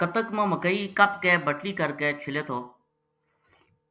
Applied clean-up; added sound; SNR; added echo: none; none; none; none.